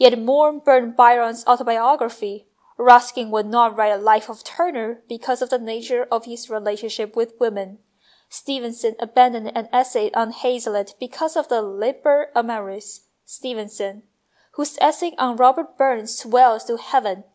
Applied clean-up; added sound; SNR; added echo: none; none; none; none.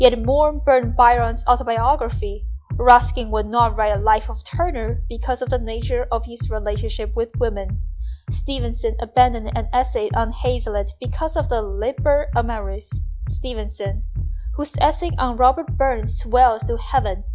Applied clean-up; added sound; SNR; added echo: classical method log-MMSE.